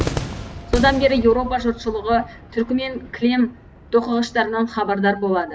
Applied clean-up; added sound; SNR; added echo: none; Cheering / Fireworks; 10 dB; none.